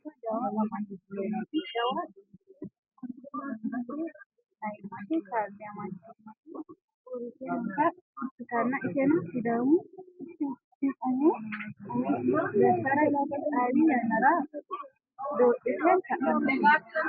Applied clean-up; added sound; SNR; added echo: none; none; none; none.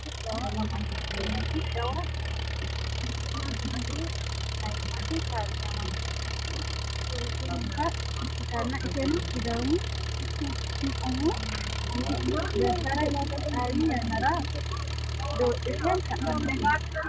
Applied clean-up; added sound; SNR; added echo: none; Engine; -1 dB; none.